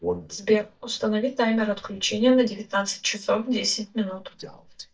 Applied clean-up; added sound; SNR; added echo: neural mask model DeepFilterNet 3.